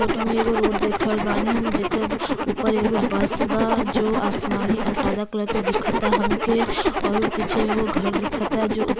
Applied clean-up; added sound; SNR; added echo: none; Zipper (clothing); -1 dB; none.